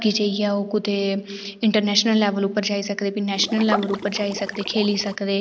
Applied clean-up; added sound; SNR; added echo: none; Liquid; 9 dB; none.